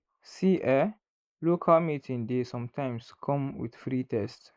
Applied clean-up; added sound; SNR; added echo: neural mask model Resemble Enhance denoiser.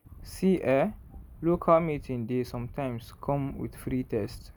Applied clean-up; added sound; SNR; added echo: none; Wind; 17 dB; none.